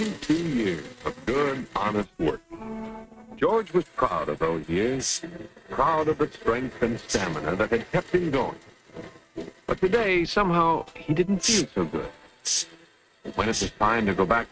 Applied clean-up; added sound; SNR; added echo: neural mask model RNNoise.